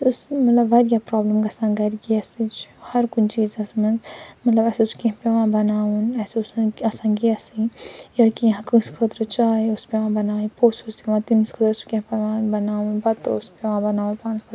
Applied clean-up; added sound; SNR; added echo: none; none; none; none.